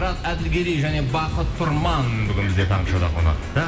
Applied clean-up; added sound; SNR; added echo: none; Waves, surf; 11 dB; reverberation time 1.5 s.